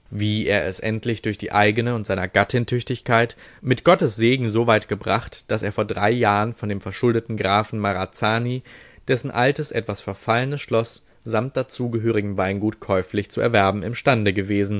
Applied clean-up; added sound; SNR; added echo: none; none; none; none.